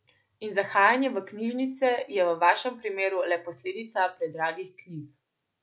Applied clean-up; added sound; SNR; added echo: none; none; none; none.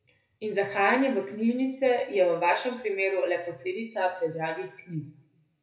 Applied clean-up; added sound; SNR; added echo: none; none; none; reverberation time 0.6 s.